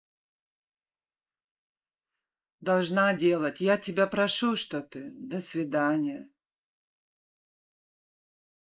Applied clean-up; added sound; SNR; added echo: neural mask model Resemble Enhance denoiser.